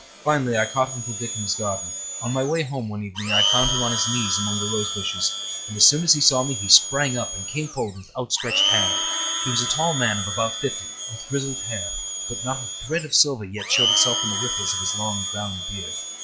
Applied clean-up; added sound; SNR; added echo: classical method log-MMSE.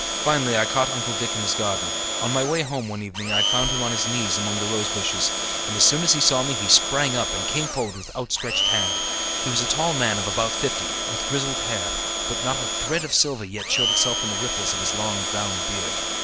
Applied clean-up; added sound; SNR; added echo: none; Domestic sounds, home sounds; 0 dB; none.